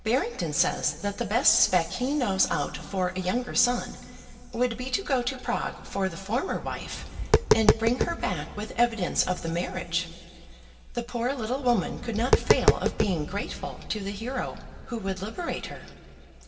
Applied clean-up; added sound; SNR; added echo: none; Tap; 0 dB; reverberation time 2.4 s.